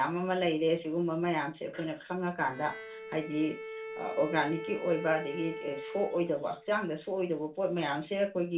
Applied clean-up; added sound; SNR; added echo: none; Bowed string instrument; 12 dB; reverberation time 0.3 s.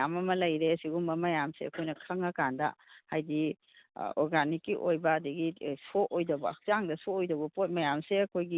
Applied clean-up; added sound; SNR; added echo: none; none; none; none.